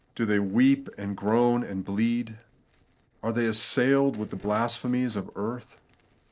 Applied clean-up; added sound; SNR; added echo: neural separator model SepFormer DNS4.